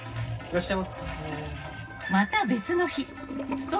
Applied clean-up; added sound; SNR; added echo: none; Toilet flush / Gurgling; 11 dB; reverberation time 0.4 s.